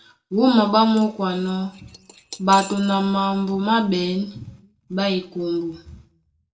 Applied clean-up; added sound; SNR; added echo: none; Cutlery, silverware / Dishes, pots, and pans; 20 dB; reverberation time 0.3 s.